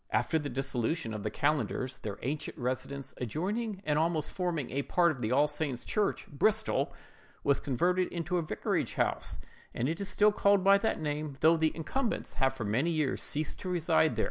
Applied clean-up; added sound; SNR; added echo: none; none; none; none.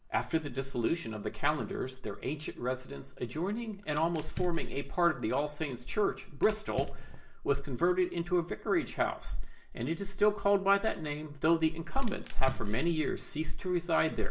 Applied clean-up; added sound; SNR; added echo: none; Fire; 10 dB; reverberation time 0.4 s.